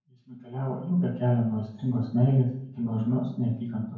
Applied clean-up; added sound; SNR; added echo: none; none; none; reverberation time 0.9 s.